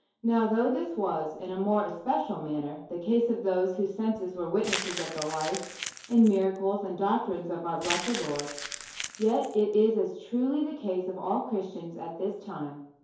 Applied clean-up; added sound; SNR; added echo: none; Crumpling, crinkling; 10 dB; reverberation time 2.4 s.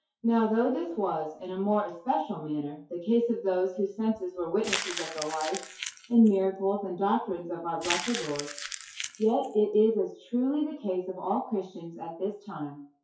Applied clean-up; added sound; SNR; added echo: classical method WPE with log-MMSE.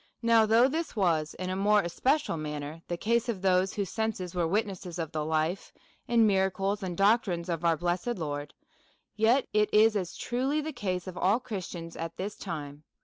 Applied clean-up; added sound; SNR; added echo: none; none; none; none.